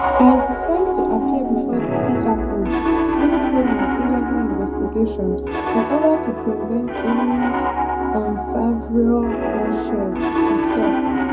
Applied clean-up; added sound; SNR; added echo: none; Piano; -1 dB; reverberation time 0.4 s.